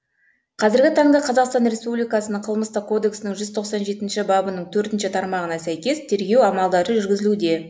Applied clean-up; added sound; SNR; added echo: none; none; none; none.